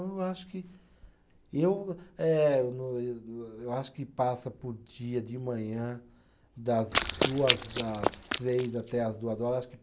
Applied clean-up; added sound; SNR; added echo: none; Run; 0 dB; none.